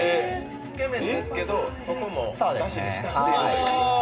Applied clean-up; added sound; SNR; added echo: none; Bowed string instrument; 17 dB; reverberation time 0.2 s.